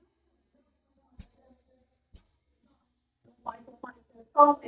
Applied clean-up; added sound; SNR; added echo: neural mask model DeepFilterNet 3.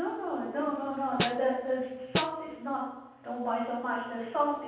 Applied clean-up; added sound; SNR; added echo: none; Snare drum; 4 dB; reverberation time 1.2 s.